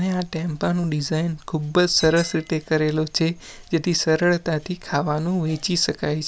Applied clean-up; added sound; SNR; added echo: none; none; none; none.